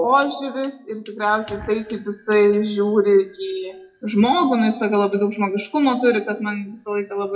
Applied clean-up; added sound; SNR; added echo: classical method WPE with log-MMSE.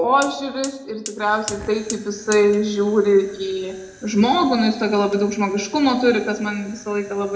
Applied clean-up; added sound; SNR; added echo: none; Fire; 19 dB; reverberation time 0.6 s.